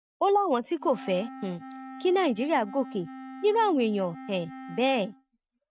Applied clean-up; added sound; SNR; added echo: neural mask model RNNoise.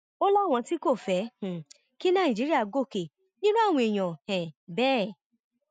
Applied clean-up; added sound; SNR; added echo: none; none; none; none.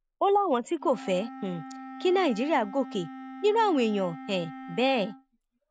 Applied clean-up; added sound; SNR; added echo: none; Wind instrument, woodwind instrument; 15 dB; none.